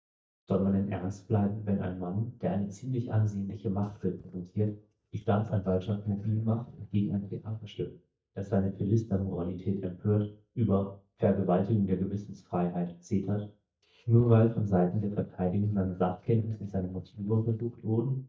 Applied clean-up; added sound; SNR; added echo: neural mask model DeepFilterNet 3.